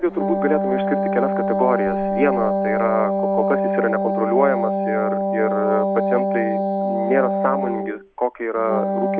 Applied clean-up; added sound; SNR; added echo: none; Wind instrument, woodwind instrument; -2 dB; none.